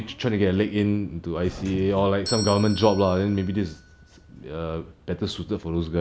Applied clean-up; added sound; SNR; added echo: none; Doorbell; 16 dB; none.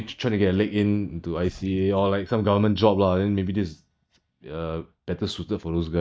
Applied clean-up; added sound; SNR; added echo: neural mask model DeepFilterNet 3.